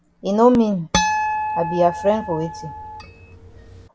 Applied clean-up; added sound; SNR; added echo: none; Harp; 4 dB; none.